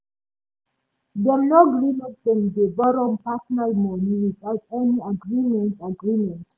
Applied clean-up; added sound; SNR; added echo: none; none; none; none.